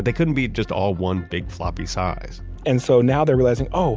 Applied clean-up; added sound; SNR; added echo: none; none; none; none.